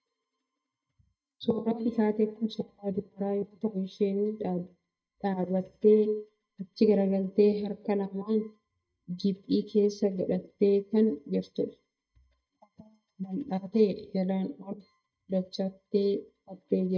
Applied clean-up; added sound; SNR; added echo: neural mask model DeepFilterNet 3.